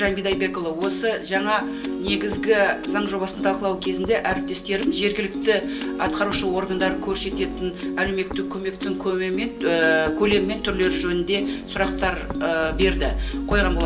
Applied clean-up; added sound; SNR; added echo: none; Piano; 6 dB; reverberation time 0.2 s.